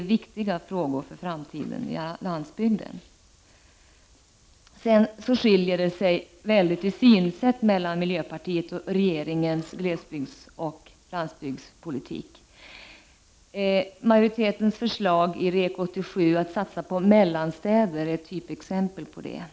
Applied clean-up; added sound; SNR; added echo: none; none; none; none.